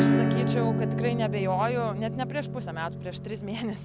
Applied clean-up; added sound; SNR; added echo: none; Acoustic guitar / Strum; -4 dB; none.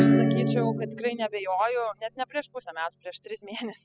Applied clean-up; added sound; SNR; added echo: classical method spectral subtraction.